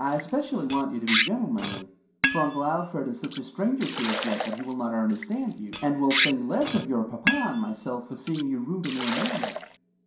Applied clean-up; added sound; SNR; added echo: none; Liquid; 4 dB; reverberation time 0.5 s.